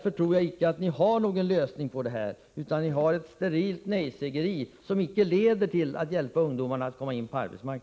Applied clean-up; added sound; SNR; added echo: none; none; none; none.